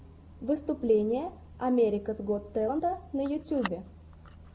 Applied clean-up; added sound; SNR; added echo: none; none; none; none.